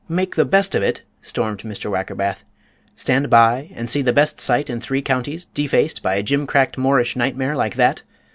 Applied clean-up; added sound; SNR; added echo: none; none; none; none.